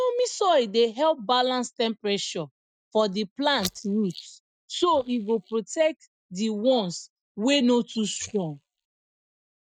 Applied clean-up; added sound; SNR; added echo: neural mask model DeepFilterNet 3.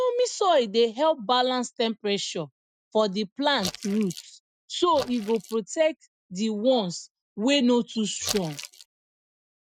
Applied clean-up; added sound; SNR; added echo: neural mask model RNNoise.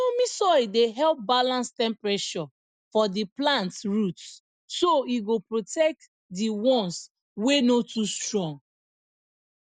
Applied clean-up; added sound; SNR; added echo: none; none; none; none.